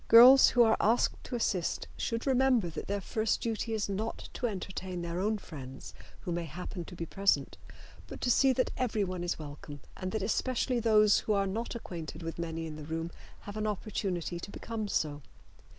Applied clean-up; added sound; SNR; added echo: none; none; none; none.